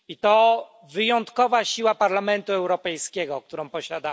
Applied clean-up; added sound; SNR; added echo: none; none; none; none.